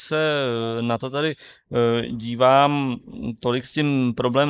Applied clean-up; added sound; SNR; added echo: neural mask model Resemble Enhance denoiser.